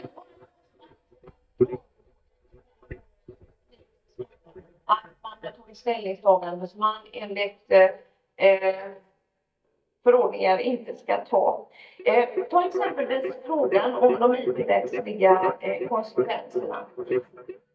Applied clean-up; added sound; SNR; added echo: neural mask model DeepFilterNet 3.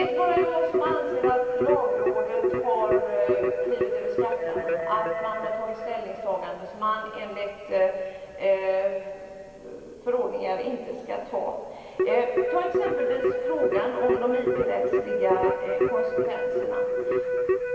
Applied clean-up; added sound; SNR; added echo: none; Keyboard (musical); -2 dB; reverberation time 2.6 s.